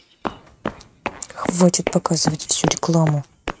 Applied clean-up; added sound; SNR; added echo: neural mask model RNNoise.